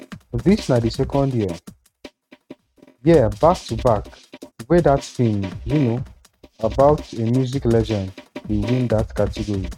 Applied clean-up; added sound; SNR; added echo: neural mask model RNNoise.